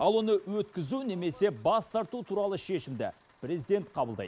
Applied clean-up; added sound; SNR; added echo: none; none; none; none.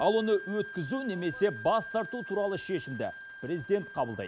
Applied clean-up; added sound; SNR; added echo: none; Wind instrument, woodwind instrument; 13 dB; none.